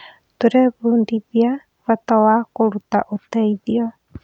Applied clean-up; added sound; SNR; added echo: none; none; none; none.